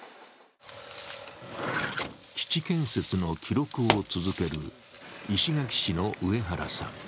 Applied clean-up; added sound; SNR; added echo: none; Explosion; 1 dB; none.